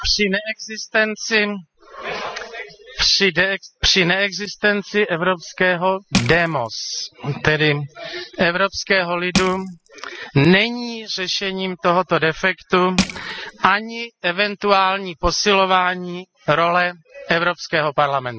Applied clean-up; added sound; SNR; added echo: classical method spectral subtraction.